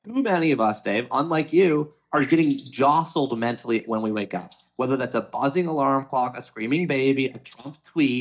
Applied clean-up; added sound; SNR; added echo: neural mask model DeepFilterNet 3.